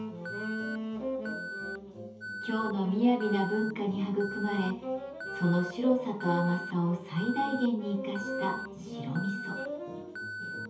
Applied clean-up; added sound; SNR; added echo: none; Alarm; 10 dB; reverberation time 0.5 s.